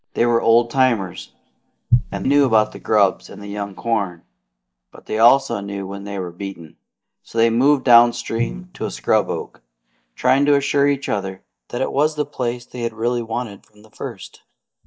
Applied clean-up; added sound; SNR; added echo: neural mask model DeepFilterNet 3.